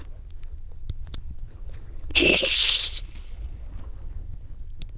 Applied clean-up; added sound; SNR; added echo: neural diffusion model UNIVERSE++.